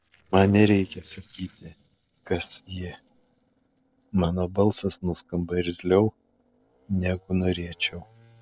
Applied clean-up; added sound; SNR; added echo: neural separator model SepFormer DNS4.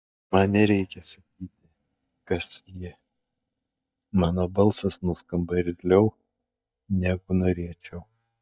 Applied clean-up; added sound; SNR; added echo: neural mask model DeepFilterNet 3.